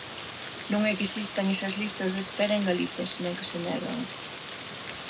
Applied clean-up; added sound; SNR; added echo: none; Rain; 7 dB; reverberation time 0.3 s.